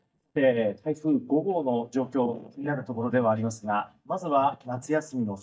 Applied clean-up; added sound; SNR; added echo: neural mask model DeepFilterNet 3.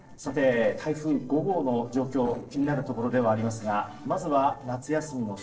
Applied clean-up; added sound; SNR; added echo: neural separator model SepFormer DNS4.